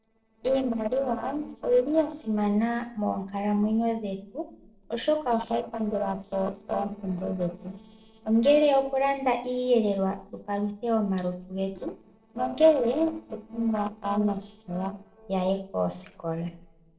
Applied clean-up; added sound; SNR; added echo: neural separator model SepFormer DNS4.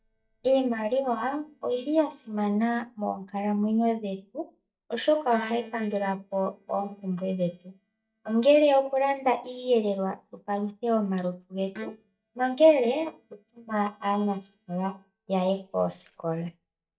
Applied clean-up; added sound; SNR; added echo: neural mask model DeepFilterNet 3.